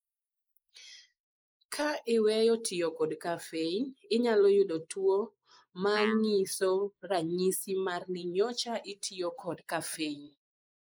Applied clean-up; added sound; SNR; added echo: neural mask model Resemble Enhance denoiser.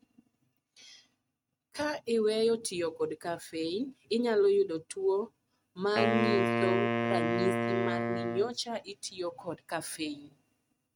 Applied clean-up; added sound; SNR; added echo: neural mask model RNNoise.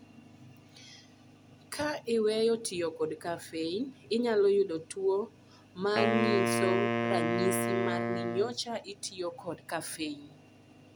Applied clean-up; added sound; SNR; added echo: none; Wind instrument, woodwind instrument; -1 dB; none.